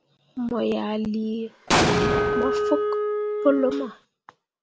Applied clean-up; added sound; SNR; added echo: none; Explosion + Wind instrument, woodwind instrument; -4 dB; none.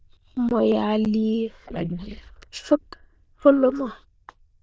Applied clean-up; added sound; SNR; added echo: neural diffusion model UNIVERSE++.